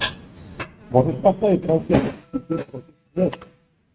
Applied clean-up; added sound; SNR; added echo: neural mask model RNNoise.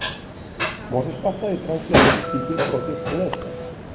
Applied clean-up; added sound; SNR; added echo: none; Dishes, pots, and pans; -3 dB; none.